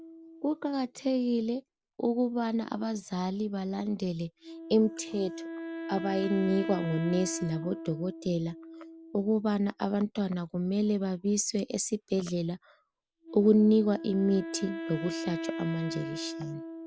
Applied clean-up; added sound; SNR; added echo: none; Wind instrument, woodwind instrument; 11 dB; none.